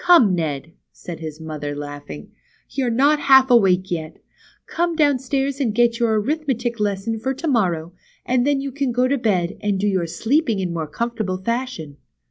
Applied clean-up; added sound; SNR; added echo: none; none; none; none.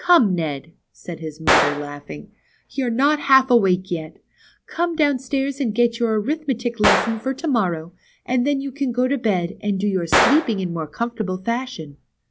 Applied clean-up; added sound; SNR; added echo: none; Gunshot, gunfire; 7 dB; none.